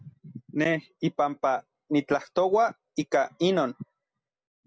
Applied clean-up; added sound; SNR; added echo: none; none; none; none.